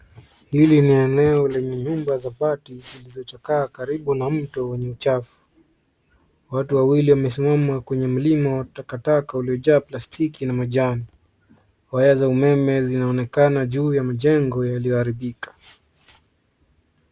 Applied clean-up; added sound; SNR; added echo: none; none; none; none.